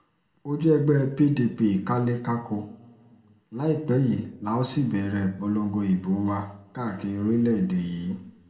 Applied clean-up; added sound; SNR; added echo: none; none; none; reverberation time 1.4 s.